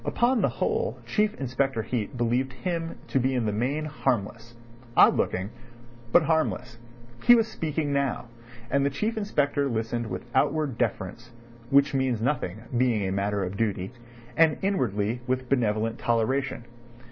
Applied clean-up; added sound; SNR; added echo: none; none; none; none.